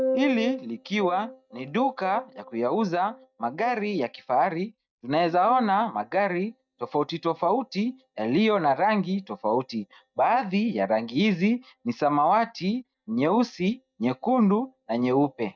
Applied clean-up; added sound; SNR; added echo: neural mask model DeepFilterNet 3.